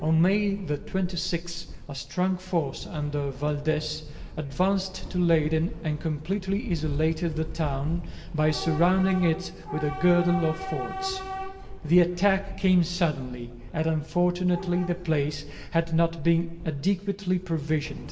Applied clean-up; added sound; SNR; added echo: none; Subway, metro, underground / Train; 10 dB; reverberation time 0.9 s.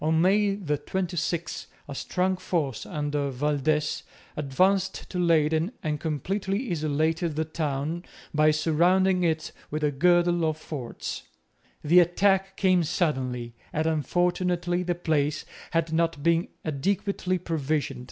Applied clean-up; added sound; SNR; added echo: none; none; none; none.